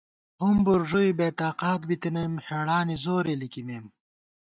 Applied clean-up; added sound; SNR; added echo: neural mask model DeepFilterNet 3.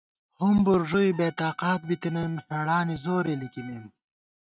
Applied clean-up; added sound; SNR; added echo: neural mask model RNNoise.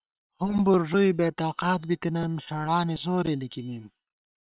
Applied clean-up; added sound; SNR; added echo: neural separator model SepFormer WHAM!.